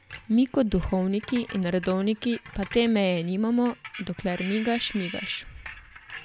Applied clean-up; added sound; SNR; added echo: none; Screech; 16 dB; none.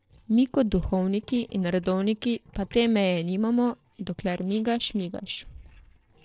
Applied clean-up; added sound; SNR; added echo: neural separator model SepFormer DNS4.